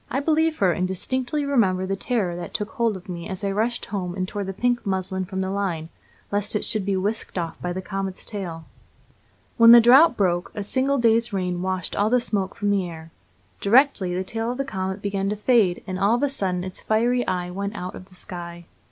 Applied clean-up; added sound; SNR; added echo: none; none; none; none.